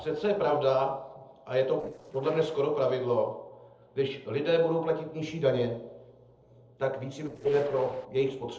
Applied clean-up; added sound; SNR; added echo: neural separator model SepFormer DNS4.